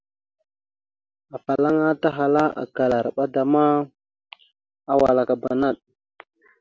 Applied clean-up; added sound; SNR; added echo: none; none; none; none.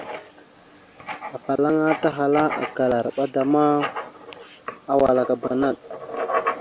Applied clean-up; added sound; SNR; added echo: none; Writing; 9 dB; none.